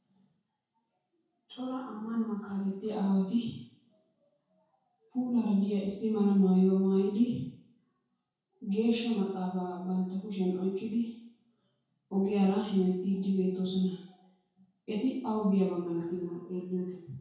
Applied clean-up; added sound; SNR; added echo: none; none; none; reverberation time 0.6 s.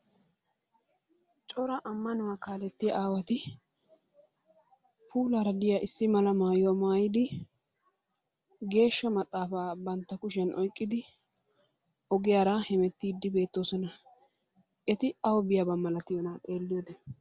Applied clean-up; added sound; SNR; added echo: none; none; none; none.